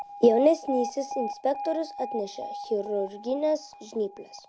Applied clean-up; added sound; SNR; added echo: none; Alarm; 10 dB; none.